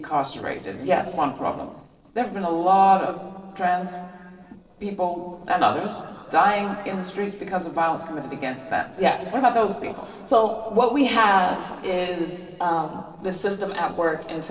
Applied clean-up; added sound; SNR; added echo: neural separator model SepFormer DNS4.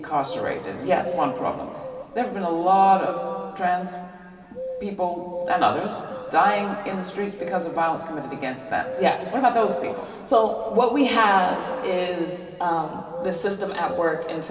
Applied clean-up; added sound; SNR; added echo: none; Bird vocalization, bird call, bird song; 12 dB; reverberation time 2.5 s.